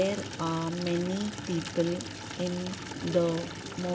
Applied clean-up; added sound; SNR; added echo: none; Water tap, faucet / Liquid; 10 dB; none.